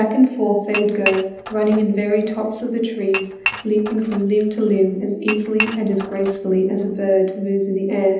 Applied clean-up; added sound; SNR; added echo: none; Dishes, pots, and pans / Chink, clink; 10 dB; reverberation time 0.9 s.